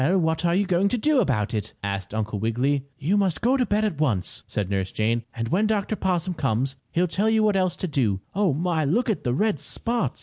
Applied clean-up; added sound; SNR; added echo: none; none; none; none.